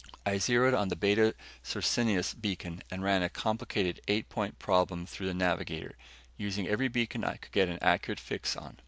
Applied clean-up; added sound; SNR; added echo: none; none; none; none.